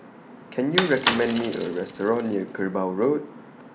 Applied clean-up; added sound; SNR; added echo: none; Bicycle; 2 dB; none.